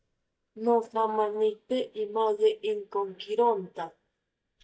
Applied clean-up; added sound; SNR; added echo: neural mask model DeepFilterNet 3.